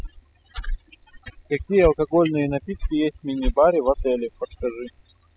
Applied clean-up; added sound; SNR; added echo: classical method spectral subtraction.